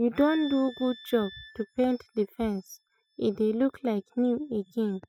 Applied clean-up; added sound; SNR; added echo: classical method spectral subtraction.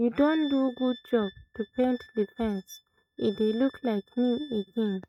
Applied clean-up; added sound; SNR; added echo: neural mask model RNNoise.